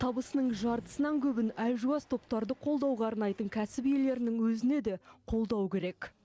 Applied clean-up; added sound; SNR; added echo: none; none; none; none.